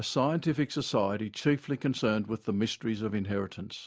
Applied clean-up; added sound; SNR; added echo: none; none; none; none.